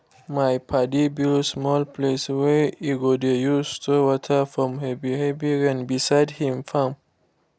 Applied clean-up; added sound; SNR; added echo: none; none; none; none.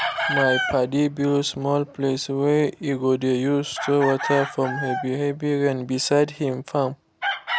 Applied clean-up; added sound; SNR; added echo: none; Chicken, rooster; 8 dB; none.